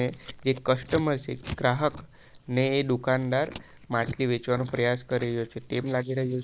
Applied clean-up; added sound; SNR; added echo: neural mask model Resemble Enhance denoiser.